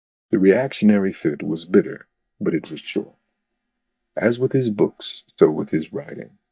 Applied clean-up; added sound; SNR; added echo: neural mask model DeepFilterNet 3.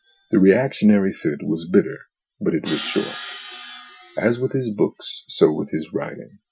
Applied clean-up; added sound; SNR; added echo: classical method Wiener filter.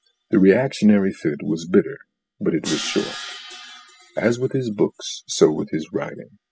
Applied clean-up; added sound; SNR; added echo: classical method spectral subtraction.